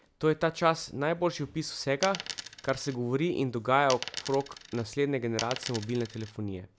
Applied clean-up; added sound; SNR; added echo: none; Coin (dropping); 10 dB; none.